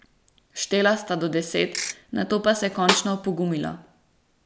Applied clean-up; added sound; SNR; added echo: none; Snare drum + Ratchet, pawl / Percussion; 4 dB; none.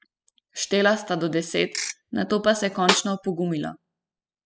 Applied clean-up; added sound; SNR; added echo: classical method spectral subtraction.